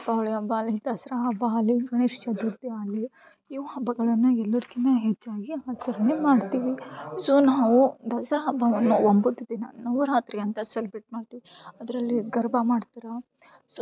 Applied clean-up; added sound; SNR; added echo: none; none; none; none.